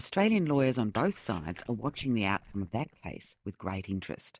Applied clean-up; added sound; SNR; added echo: neural mask model DeepFilterNet 3.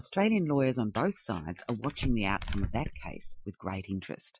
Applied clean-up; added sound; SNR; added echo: classical method Wiener filter.